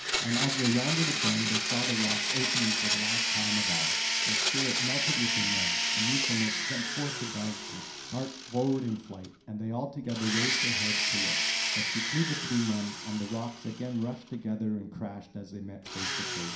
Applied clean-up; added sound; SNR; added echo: none; Domestic sounds, home sounds; -2 dB; reverberation time 0.5 s.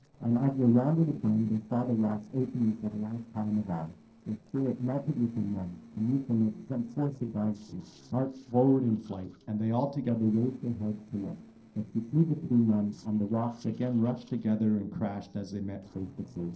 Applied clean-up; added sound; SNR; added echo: neural separator model SepFormer DNS4.